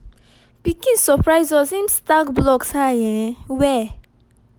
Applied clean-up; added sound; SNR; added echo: none; none; none; none.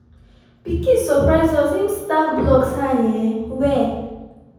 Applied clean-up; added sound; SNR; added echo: none; none; none; reverberation time 1.1 s.